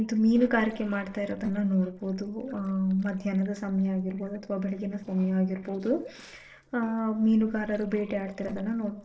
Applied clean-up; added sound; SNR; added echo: neural separator model SepFormer DNS4.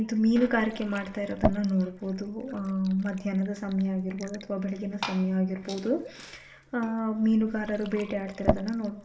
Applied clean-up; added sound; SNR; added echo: none; Fill (with liquid) / Glass; 8 dB; reverberation time 0.6 s.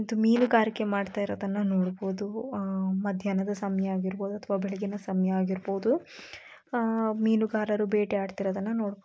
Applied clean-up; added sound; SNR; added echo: none; none; none; none.